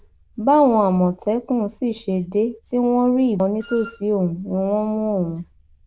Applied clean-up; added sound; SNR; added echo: neural diffusion model UNIVERSE++.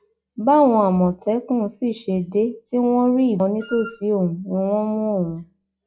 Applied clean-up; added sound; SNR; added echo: classical method log-MMSE.